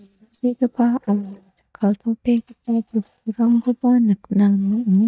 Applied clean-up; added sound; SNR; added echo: neural mask model DeepFilterNet 3.